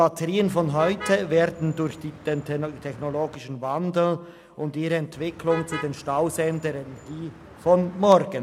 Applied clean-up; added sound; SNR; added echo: none; Motor vehicle (road); 16 dB; none.